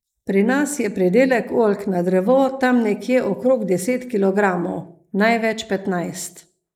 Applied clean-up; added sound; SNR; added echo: neural mask model Resemble Enhance denoiser.